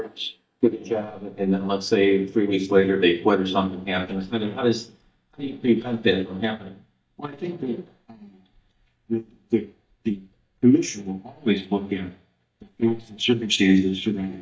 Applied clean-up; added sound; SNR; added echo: neural mask model DeepFilterNet 3.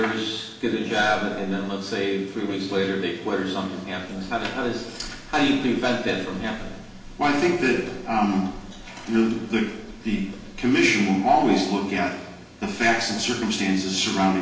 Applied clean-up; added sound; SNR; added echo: none; Hammer; 19 dB; reverberation time 0.9 s.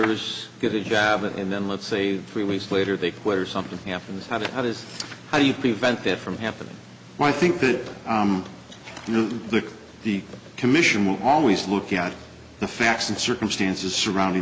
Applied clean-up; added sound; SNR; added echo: none; none; none; none.